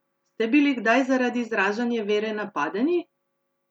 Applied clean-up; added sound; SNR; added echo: none; none; none; none.